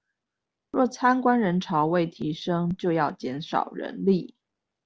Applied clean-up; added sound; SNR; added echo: none; none; none; none.